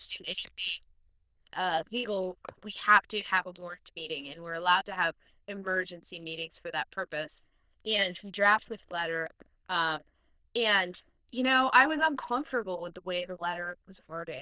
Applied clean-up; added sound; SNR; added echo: neural diffusion model UNIVERSE++.